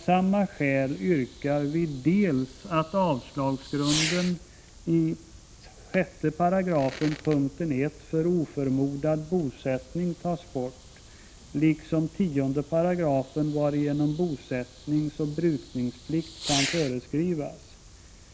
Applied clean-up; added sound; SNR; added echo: none; Fireworks; 14 dB; none.